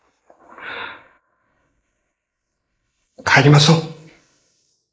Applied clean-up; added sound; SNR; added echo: neural mask model Resemble Enhance denoiser.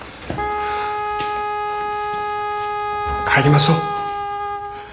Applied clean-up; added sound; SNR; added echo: none; Wind instrument, woodwind instrument; 0 dB; none.